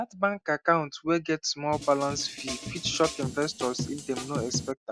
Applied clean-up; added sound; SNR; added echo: none; Drum kit; 7 dB; none.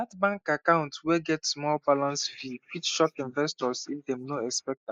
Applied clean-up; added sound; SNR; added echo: neural mask model Resemble Enhance denoiser.